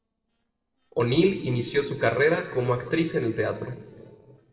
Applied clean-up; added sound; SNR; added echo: neural separator model SepFormer DNS4.